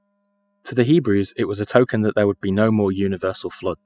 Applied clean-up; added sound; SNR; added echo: classical method spectral subtraction.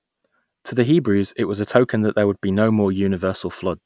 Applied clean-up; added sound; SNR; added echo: none; none; none; none.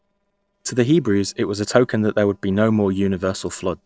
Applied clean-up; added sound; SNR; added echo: neural separator model SepFormer DNS4.